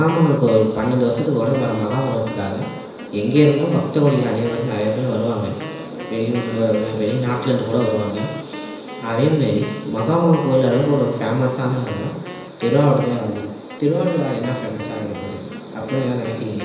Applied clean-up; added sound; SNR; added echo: none; Wind instrument, woodwind instrument; 16 dB; reverberation time 1.0 s.